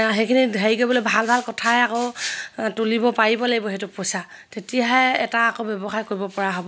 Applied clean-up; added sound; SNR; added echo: none; none; none; none.